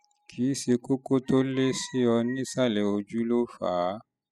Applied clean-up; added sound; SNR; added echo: classical method spectral subtraction.